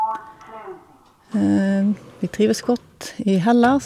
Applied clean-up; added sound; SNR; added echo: none; Sliding door; 14 dB; none.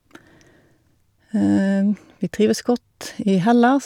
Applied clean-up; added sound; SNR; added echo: none; none; none; none.